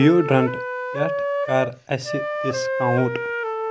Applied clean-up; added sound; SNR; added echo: none; Wind instrument, woodwind instrument; 3 dB; none.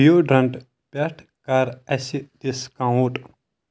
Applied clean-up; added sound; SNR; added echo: none; none; none; none.